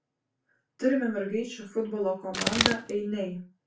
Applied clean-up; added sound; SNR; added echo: none; Bird; -3 dB; reverberation time 0.3 s.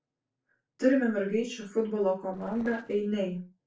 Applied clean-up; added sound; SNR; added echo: neural separator model SepFormer DNS4.